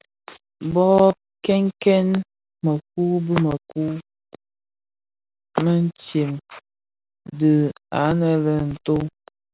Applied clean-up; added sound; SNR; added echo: none; none; none; none.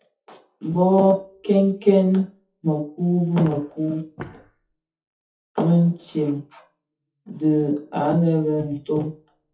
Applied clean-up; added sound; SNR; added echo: classical method WPE with log-MMSE.